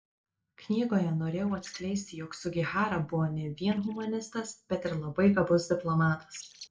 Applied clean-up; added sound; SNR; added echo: neural separator model SepFormer DNS4.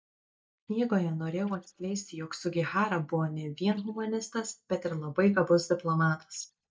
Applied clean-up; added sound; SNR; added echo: neural mask model DeepFilterNet 3.